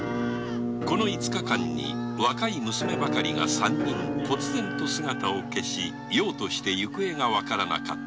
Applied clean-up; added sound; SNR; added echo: none; Musical instrument; 2 dB; none.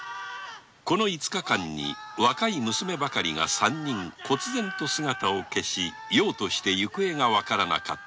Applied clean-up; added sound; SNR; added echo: none; none; none; none.